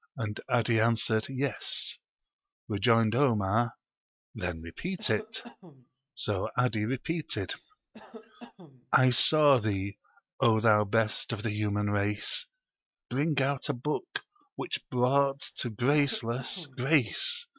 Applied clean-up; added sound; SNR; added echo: neural mask model RNNoise.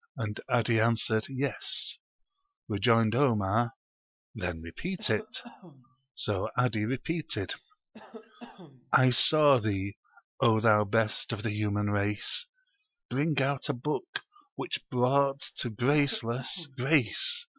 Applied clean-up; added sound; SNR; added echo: classical method Wiener filter.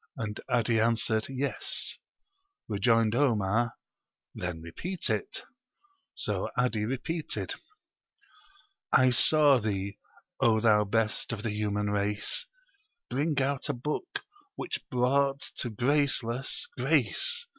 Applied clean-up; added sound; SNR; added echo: none; none; none; none.